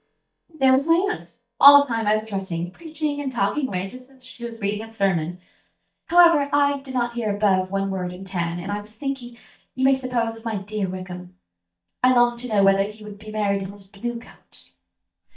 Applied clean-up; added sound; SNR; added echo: neural mask model DeepFilterNet 3.